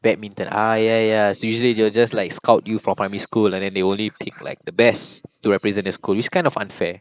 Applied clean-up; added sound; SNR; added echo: neural mask model Resemble Enhance denoiser.